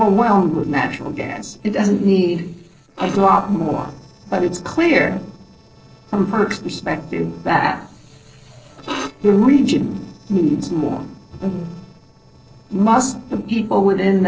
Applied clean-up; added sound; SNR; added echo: neural separator model SepFormer DNS4.